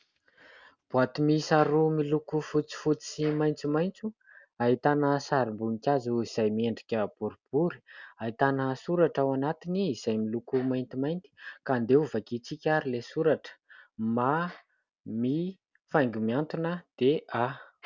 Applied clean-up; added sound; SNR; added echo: none; none; none; none.